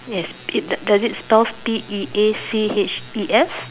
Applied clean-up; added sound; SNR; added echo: none; none; none; none.